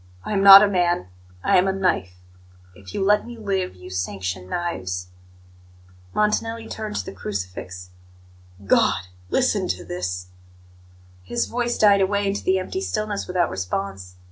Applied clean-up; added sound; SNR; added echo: none; none; none; none.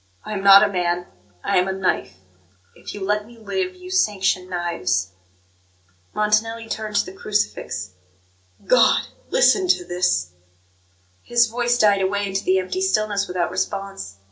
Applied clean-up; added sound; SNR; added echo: none; none; none; reverberation time 0.2 s.